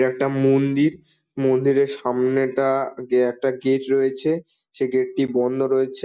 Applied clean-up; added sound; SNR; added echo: none; none; none; none.